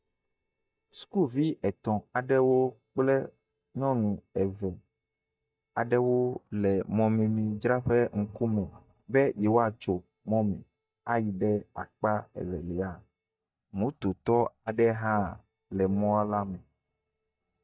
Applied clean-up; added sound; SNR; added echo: neural mask model DeepFilterNet 3.